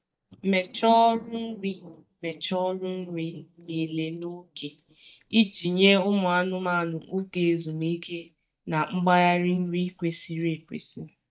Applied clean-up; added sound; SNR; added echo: neural mask model DeepFilterNet 3.